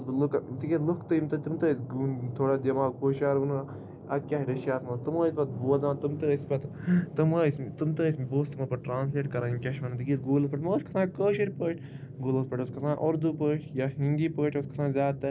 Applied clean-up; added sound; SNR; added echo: none; none; none; none.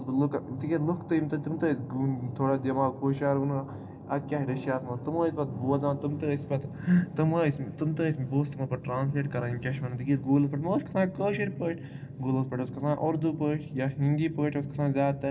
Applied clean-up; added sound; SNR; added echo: none; none; none; reverberation time 0.6 s.